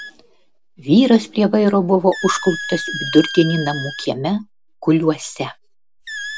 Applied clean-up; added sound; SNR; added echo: none; Squeak; 13 dB; none.